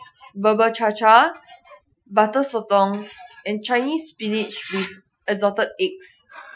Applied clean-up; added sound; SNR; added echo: classical method Wiener filter.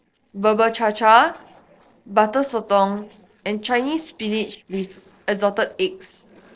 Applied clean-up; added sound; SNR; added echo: neural separator model SepFormer DNS4.